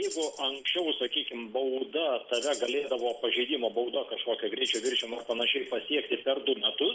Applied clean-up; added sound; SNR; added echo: none; Tambourine; 18 dB; none.